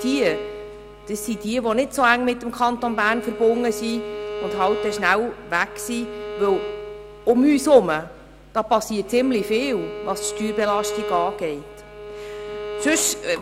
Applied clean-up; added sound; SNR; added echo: none; Bowed string instrument; 10 dB; none.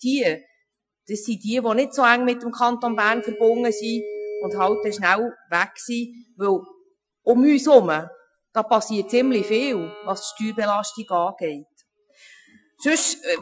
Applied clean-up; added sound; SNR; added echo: classical method Wiener filter.